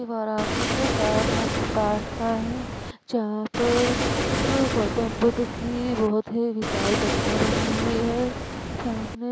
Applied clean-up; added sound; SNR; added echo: none; Waves, surf; 0 dB; none.